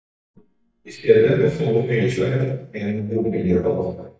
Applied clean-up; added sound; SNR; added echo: neural mask model DeepFilterNet 3.